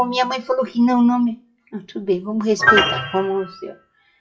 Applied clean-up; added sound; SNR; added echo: classical method WPE with log-MMSE.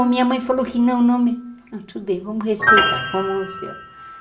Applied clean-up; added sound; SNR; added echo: none; Piano; 4 dB; reverberation time 0.4 s.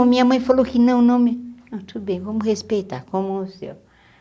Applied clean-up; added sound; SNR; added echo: none; none; none; none.